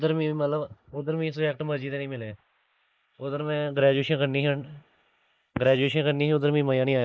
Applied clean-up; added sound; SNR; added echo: neural mask model Resemble Enhance denoiser.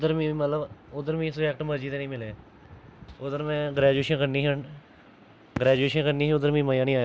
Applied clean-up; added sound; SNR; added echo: none; none; none; none.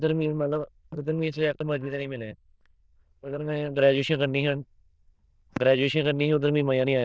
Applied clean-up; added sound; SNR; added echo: neural diffusion model UNIVERSE++.